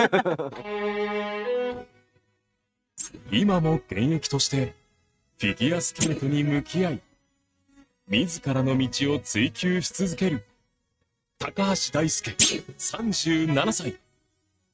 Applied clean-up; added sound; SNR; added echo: neural mask model RNNoise.